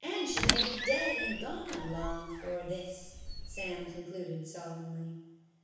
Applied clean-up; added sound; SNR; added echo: none; Squeak; -2 dB; reverberation time 1.1 s.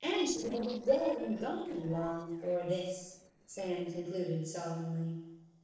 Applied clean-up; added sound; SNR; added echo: neural separator model SepFormer DNS4.